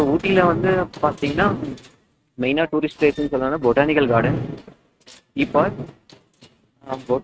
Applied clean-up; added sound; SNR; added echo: neural mask model RNNoise.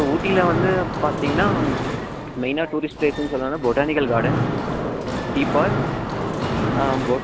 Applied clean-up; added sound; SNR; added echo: none; Mechanisms; 1 dB; none.